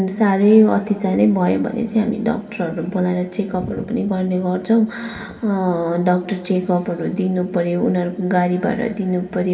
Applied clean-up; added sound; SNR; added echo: none; none; none; reverberation time 2.3 s.